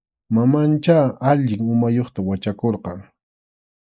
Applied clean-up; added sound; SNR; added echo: neural mask model Resemble Enhance denoiser.